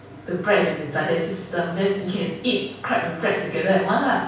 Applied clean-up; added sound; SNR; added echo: none; none; none; reverberation time 0.7 s.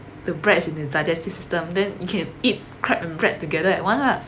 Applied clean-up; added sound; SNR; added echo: none; none; none; none.